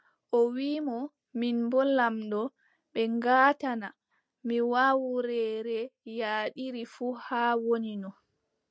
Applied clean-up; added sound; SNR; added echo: none; none; none; none.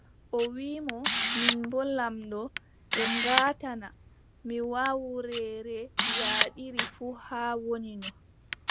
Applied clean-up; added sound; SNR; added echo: none; Camera; -3 dB; none.